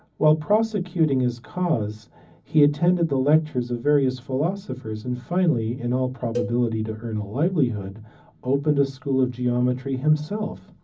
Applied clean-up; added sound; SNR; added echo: none; Cowbell; 13 dB; reverberation time 0.4 s.